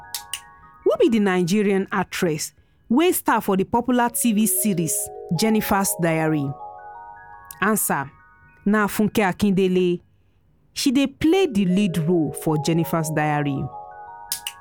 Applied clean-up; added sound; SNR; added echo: none; Mallet percussion; 19 dB; none.